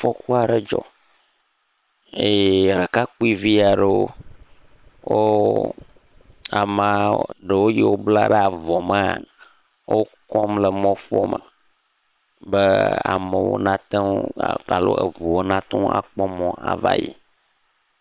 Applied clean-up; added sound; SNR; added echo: neural separator model SepFormer WHAM!.